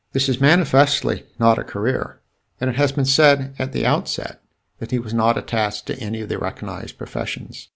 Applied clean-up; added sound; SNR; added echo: none; none; none; none.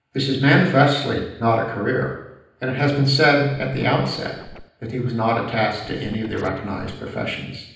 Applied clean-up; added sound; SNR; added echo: none; Scratching (performance technique); 19 dB; reverberation time 0.9 s.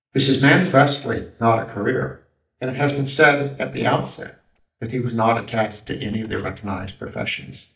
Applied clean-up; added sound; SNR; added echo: neural mask model DeepFilterNet 3.